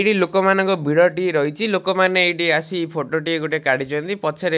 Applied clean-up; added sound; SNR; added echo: none; none; none; none.